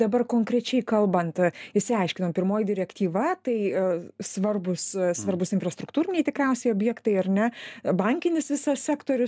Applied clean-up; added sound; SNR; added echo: none; none; none; none.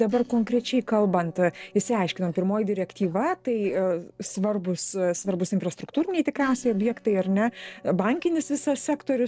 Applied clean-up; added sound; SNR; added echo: neural separator model SepFormer DNS4.